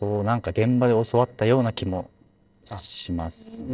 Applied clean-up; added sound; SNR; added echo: neural separator model SepFormer DNS4.